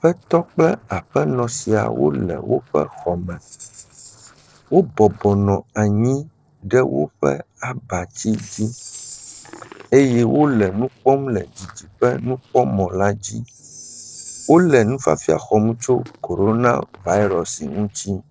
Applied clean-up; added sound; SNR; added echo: neural separator model SepFormer DNS4.